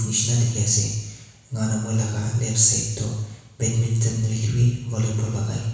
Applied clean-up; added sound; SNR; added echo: none; none; none; reverberation time 1.1 s.